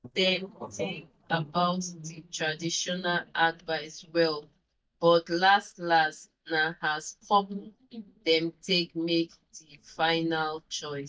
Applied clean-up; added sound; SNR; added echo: neural mask model DeepFilterNet 3.